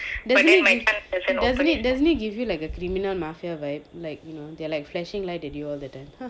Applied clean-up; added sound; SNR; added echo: none; none; none; none.